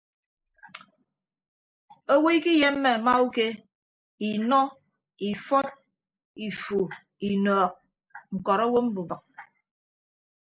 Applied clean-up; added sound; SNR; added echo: neural mask model Resemble Enhance denoiser.